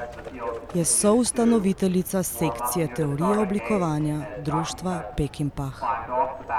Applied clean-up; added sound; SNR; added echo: none; Livestock, farm animals, working animals; 6 dB; none.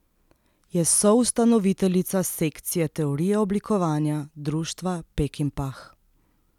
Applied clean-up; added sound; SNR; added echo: none; none; none; none.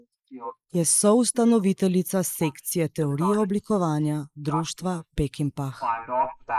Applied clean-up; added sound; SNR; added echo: neural mask model Resemble Enhance denoiser.